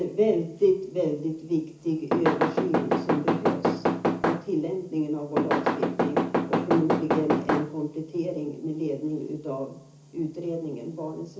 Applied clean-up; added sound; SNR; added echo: none; Knock / Wood; -3 dB; reverberation time 0.4 s.